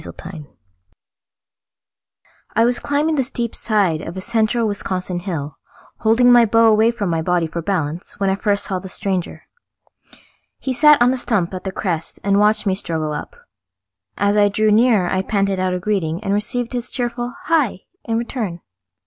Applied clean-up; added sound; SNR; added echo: none; none; none; none.